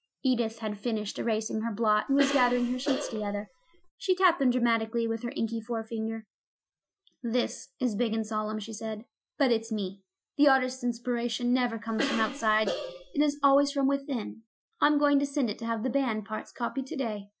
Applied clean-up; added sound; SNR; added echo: classical method Wiener filter.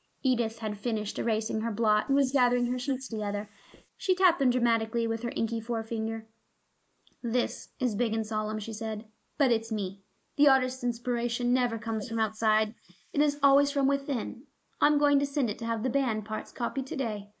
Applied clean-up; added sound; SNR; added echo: neural mask model Resemble Enhance denoiser.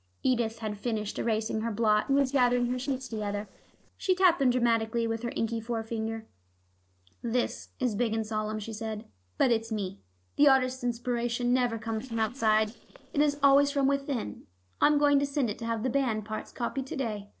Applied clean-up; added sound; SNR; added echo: neural separator model SepFormer DNS4.